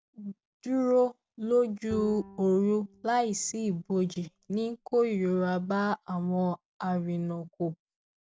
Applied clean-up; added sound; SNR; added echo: none; Bowed string instrument; 19 dB; none.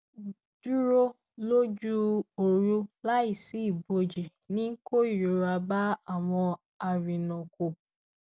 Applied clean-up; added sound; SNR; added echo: none; none; none; none.